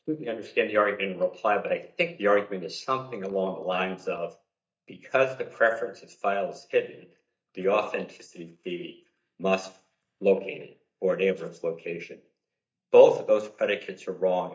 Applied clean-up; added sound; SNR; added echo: neural mask model DeepFilterNet 3.